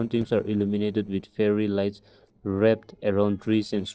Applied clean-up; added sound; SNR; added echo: neural separator model SepFormer DNS4.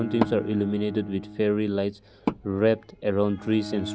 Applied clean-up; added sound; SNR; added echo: none; Bowed string instrument + Wood; 8 dB; none.